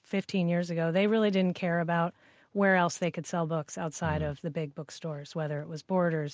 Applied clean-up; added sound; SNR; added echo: none; none; none; none.